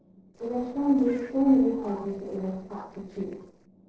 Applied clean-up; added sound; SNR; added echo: neural separator model SepFormer DNS4.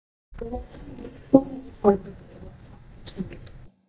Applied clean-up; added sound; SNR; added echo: neural mask model DeepFilterNet 3.